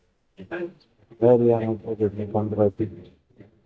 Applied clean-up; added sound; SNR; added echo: neural mask model DeepFilterNet 3.